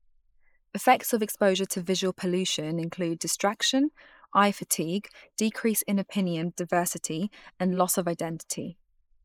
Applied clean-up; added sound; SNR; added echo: neural mask model Resemble Enhance denoiser.